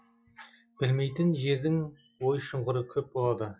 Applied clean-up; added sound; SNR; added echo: classical method log-MMSE.